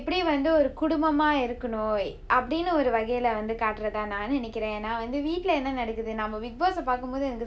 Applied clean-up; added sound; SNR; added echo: none; none; none; none.